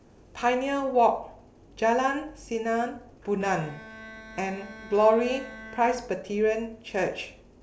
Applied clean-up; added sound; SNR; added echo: none; Bowed string instrument; 18 dB; none.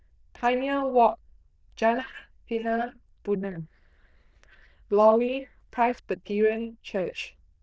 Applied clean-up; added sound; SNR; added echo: neural diffusion model UNIVERSE++.